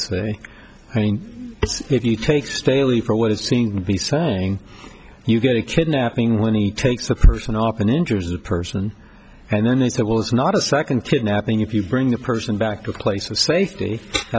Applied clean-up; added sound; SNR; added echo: none; none; none; none.